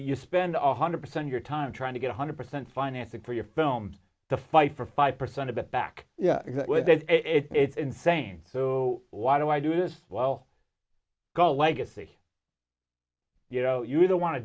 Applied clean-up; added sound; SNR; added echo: none; none; none; none.